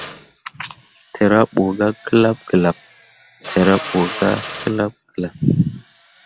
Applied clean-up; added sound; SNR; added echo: none; Drill; 16 dB; none.